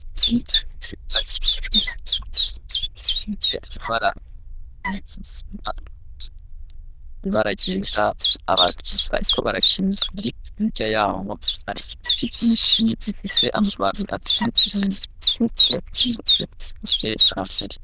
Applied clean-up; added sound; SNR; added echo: neural diffusion model UNIVERSE++.